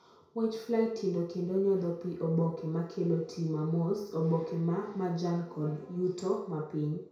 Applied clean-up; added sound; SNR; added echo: none; none; none; reverberation time 0.6 s.